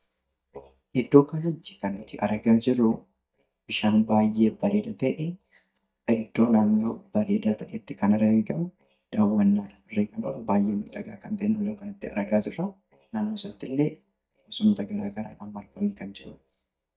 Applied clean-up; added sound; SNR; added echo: neural mask model DeepFilterNet 3.